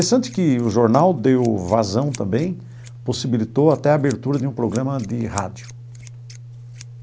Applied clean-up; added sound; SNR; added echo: none; Scissors; 16 dB; none.